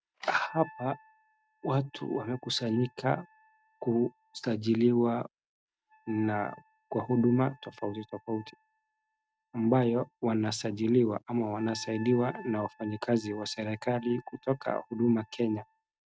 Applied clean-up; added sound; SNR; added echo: neural mask model RNNoise.